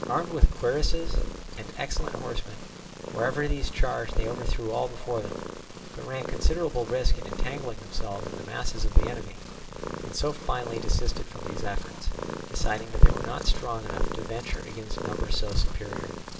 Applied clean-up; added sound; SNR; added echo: none; Purr; 12 dB; reverberation time 2.2 s.